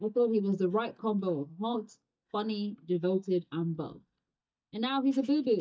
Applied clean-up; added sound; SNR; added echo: neural mask model DeepFilterNet 3.